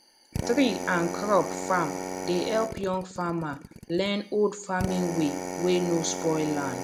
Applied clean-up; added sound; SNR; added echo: none; Drill; 7 dB; none.